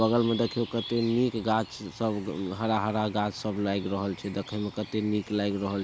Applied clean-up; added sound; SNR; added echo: none; Bird; 18 dB; none.